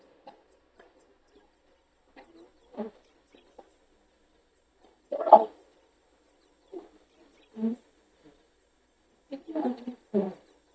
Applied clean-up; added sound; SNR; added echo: neural mask model DeepFilterNet 3.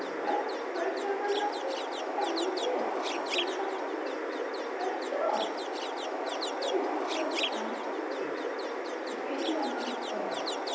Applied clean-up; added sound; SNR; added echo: none; Chirp, tweet; -3 dB; reverberation time 1.0 s.